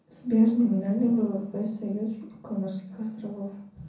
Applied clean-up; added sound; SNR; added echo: none; none; none; reverberation time 0.5 s.